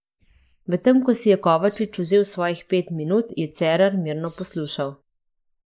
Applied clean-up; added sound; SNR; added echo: neural mask model Resemble Enhance denoiser.